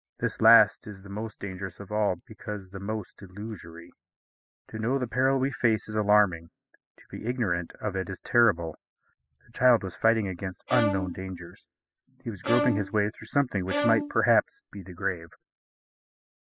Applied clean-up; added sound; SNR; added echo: classical method spectral subtraction.